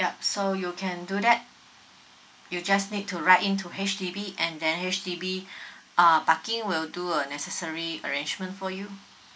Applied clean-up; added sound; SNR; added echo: neural mask model Resemble Enhance denoiser.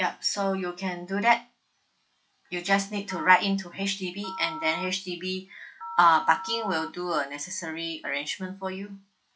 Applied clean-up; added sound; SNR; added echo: classical method log-MMSE.